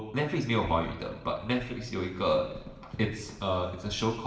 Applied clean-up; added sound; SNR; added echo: none; none; none; reverberation time 1.0 s.